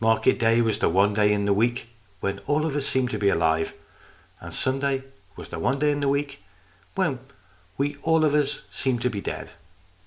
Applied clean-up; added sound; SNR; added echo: none; none; none; none.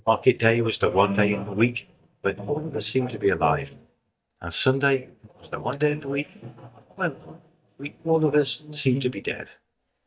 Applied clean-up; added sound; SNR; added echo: neural mask model DeepFilterNet 3.